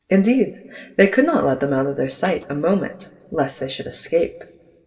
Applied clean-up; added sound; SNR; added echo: neural separator model SepFormer DNS4.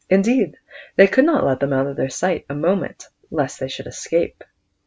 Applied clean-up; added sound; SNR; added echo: none; none; none; none.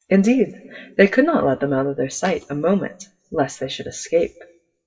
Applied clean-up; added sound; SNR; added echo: classical method WPE with log-MMSE.